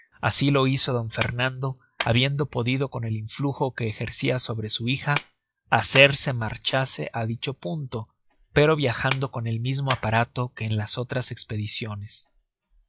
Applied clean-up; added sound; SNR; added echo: classical method log-MMSE.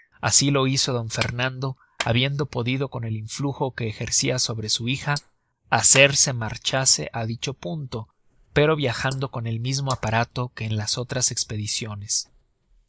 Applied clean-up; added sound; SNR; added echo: neural mask model Resemble Enhance denoiser.